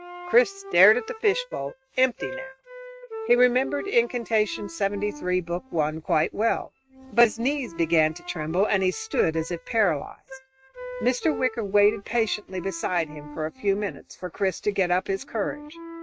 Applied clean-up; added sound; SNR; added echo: neural mask model RNNoise.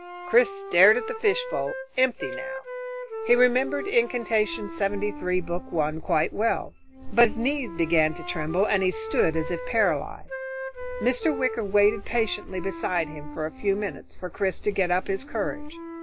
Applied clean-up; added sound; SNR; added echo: none; Wind instrument, woodwind instrument; 11 dB; none.